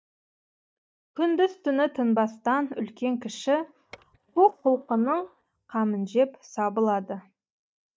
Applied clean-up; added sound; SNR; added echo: neural mask model DeepFilterNet 3.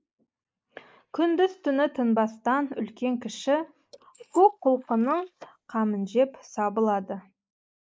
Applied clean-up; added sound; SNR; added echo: neural mask model Resemble Enhance denoiser.